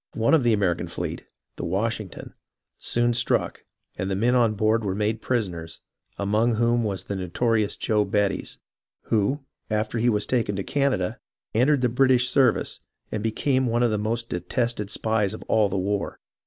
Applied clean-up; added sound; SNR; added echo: none; none; none; none.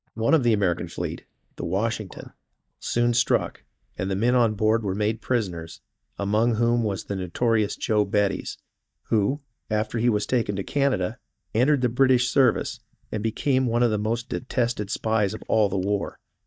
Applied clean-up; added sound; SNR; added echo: neural mask model DeepFilterNet 3.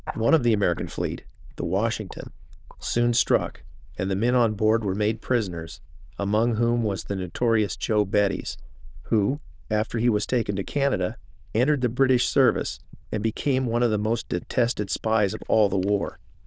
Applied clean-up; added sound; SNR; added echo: neural diffusion model UNIVERSE++.